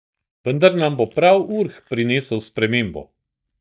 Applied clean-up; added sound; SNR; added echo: neural mask model DeepFilterNet 3.